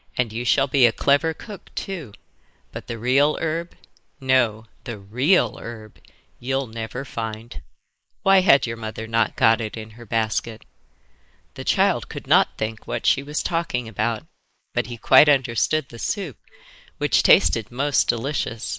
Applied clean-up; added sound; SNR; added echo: neural mask model Resemble Enhance denoiser.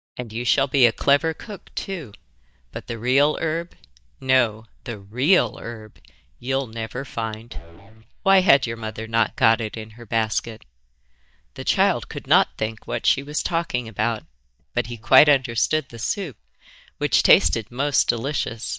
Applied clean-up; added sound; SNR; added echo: neural mask model DeepFilterNet 3.